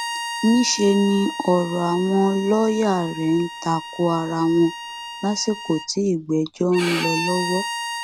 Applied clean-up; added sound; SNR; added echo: none; Bowed string instrument; 10 dB; none.